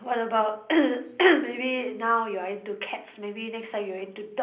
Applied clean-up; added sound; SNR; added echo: none; none; none; reverberation time 0.5 s.